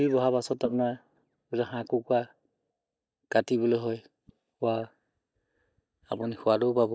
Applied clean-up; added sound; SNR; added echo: neural mask model DeepFilterNet 3.